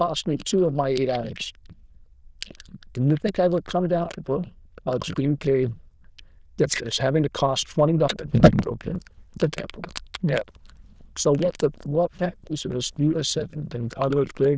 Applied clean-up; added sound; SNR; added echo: neural diffusion model UNIVERSE++.